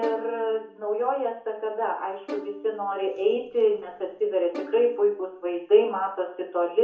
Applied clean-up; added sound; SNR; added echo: none; Bowed string instrument; 18 dB; reverberation time 0.7 s.